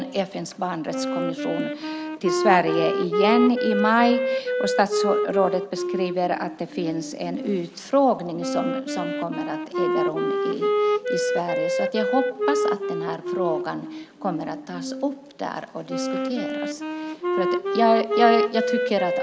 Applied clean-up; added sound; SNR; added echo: none; Wind instrument, woodwind instrument; 1 dB; none.